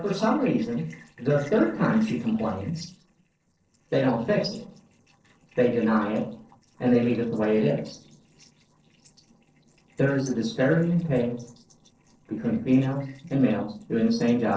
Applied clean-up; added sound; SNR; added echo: neural separator model SepFormer DNS4.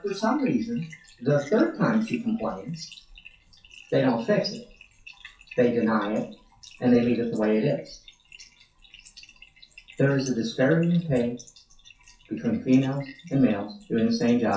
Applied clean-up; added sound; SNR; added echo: classical method WPE with log-MMSE.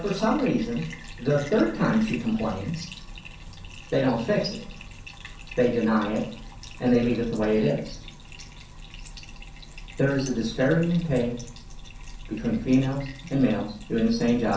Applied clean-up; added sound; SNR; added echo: none; Bathtub (filling or washing); 14 dB; reverberation time 0.6 s.